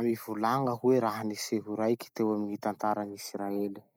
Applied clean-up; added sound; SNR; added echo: none; none; none; none.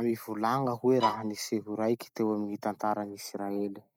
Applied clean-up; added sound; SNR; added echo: neural mask model RNNoise.